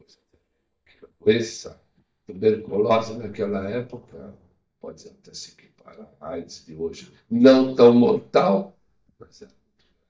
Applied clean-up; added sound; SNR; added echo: neural mask model DeepFilterNet 3.